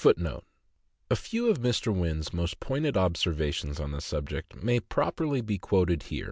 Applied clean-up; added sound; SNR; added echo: none; none; none; none.